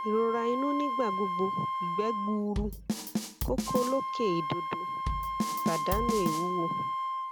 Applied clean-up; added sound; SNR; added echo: none; Drum kit + Wind instrument, woodwind instrument; -1 dB; none.